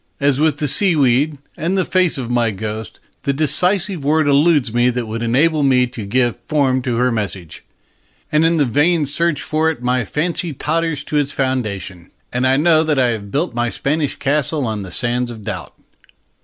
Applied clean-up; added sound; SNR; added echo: none; none; none; none.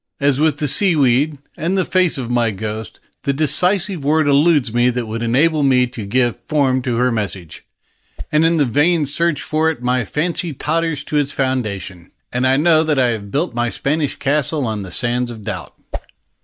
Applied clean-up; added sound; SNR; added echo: neural mask model DeepFilterNet 3.